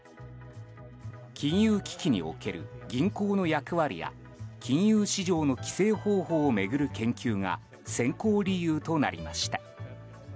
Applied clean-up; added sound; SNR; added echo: none; none; none; none.